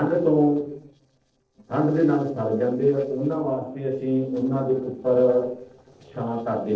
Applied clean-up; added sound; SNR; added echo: neural separator model SepFormer DNS4.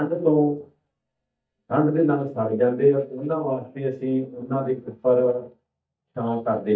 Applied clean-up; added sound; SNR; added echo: neural mask model DeepFilterNet 3.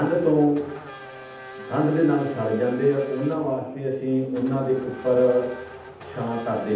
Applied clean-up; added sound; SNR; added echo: none; Race car, auto racing / Accelerating, revving, vroom; 16 dB; reverberation time 0.8 s.